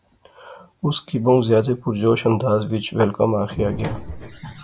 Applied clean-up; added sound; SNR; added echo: none; none; none; none.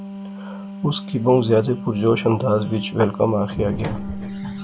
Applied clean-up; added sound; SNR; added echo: none; Wind instrument, woodwind instrument; 10 dB; none.